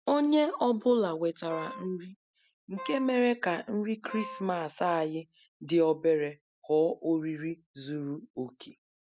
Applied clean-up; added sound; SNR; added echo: none; Wind instrument, woodwind instrument; 13 dB; none.